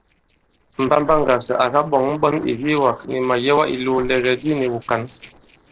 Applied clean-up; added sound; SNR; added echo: neural separator model SepFormer DNS4.